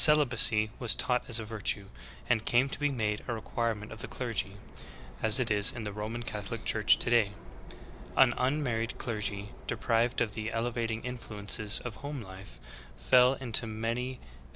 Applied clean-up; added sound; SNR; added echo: none; Subway, metro, underground; 14 dB; none.